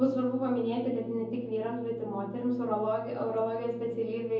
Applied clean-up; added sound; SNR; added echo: none; Brass instrument; 13 dB; reverberation time 0.7 s.